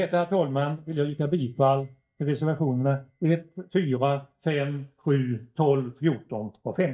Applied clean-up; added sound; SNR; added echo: neural mask model DeepFilterNet 3.